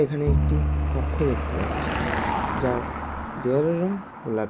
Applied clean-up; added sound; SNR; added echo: none; Car passing by / Engine + Bowed string instrument; -1 dB; none.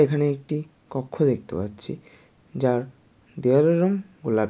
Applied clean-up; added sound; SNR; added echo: none; none; none; none.